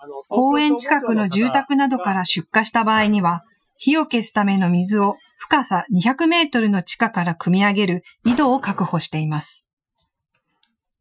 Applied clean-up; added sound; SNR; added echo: classical method Wiener filter.